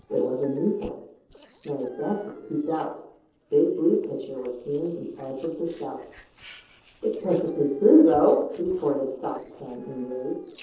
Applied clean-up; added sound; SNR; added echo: neural separator model SepFormer DNS4.